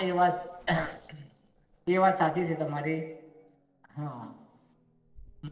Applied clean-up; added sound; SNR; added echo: neural separator model SepFormer DNS4.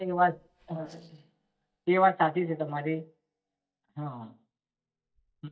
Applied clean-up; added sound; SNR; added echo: neural mask model DeepFilterNet 3.